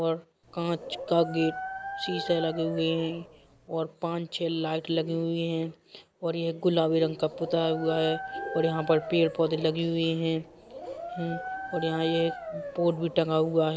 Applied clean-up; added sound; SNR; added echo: none; Dog; 11 dB; none.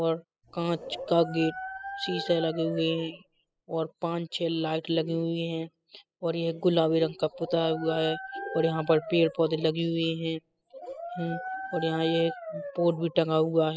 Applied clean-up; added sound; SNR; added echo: classical method spectral subtraction.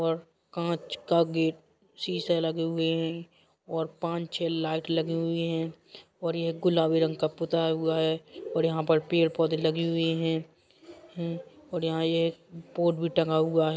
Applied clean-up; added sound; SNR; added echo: none; none; none; none.